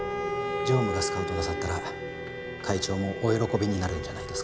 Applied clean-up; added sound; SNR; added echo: none; Bowed string instrument; 5 dB; none.